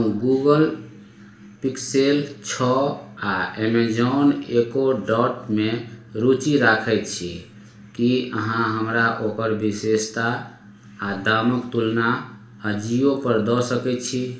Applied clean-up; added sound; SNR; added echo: none; none; none; reverberation time 0.5 s.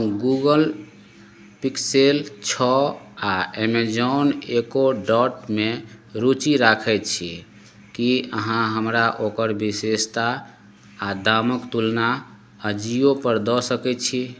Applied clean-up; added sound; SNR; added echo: none; none; none; none.